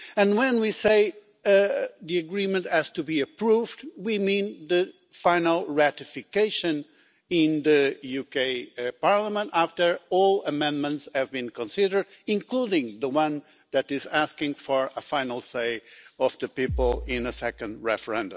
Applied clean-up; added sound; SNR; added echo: none; Bass drum; 10 dB; none.